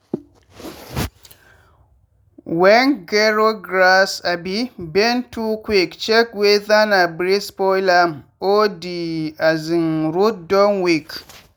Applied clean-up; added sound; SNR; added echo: none; none; none; none.